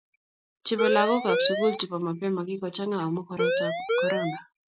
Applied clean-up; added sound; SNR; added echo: none; Siren; -2 dB; none.